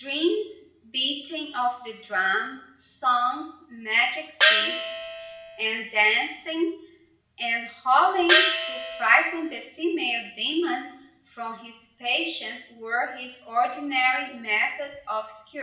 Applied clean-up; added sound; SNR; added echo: none; Gong; -2 dB; reverberation time 0.7 s.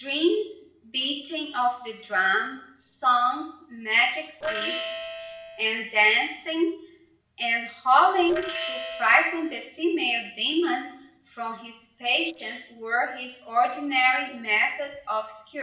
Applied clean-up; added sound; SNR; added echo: neural separator model SepFormer DNS4.